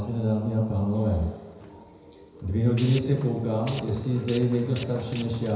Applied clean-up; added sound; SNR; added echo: none; Tools; 15 dB; reverberation time 0.9 s.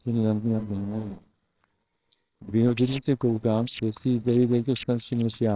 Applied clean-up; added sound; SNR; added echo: neural separator model SepFormer WHAMR!.